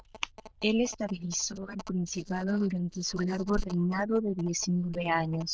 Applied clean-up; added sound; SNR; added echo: neural diffusion model UNIVERSE++.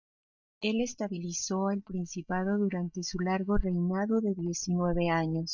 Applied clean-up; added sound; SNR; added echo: neural mask model DeepFilterNet 3.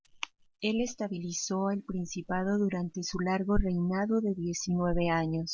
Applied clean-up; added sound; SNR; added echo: none; none; none; none.